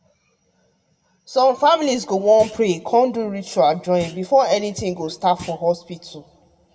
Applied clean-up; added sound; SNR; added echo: none; Thump, thud; 20 dB; reverberation time 0.8 s.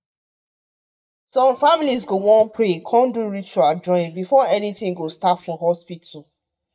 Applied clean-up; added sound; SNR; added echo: neural mask model DeepFilterNet 3.